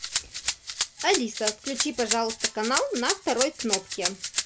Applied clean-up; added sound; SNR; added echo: none; Rattle (instrument); 2 dB; none.